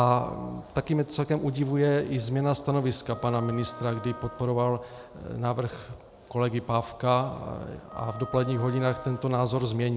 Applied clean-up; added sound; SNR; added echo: none; Wind instrument, woodwind instrument; 15 dB; none.